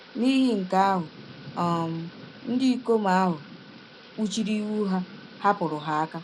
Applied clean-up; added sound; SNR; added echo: none; Thunder / Rain; 19 dB; none.